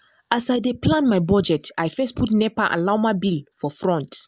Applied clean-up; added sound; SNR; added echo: none; none; none; none.